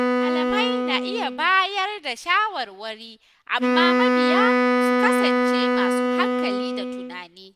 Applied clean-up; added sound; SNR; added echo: none; Wind instrument, woodwind instrument; -4 dB; none.